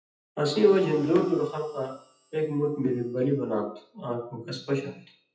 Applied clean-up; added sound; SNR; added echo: classical method WPE with log-MMSE.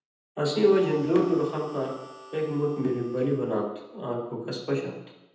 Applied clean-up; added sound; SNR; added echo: none; Harmonica; 20 dB; reverberation time 0.9 s.